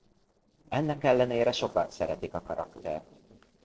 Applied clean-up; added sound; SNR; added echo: neural separator model SepFormer DNS4.